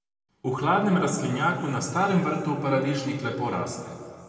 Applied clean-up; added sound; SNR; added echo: none; none; none; reverberation time 2.2 s.